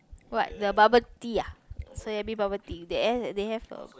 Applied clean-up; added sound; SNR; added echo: none; Fill (with liquid); 18 dB; none.